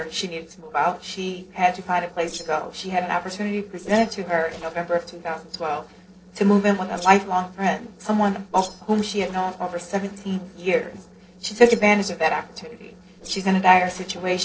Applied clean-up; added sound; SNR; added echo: neural separator model SepFormer DNS4.